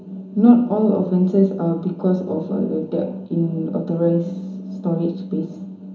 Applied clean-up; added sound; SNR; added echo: none; none; none; reverberation time 0.4 s.